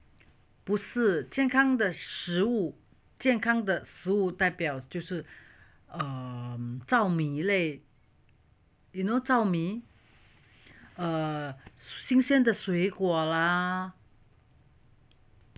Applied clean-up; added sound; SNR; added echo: none; none; none; none.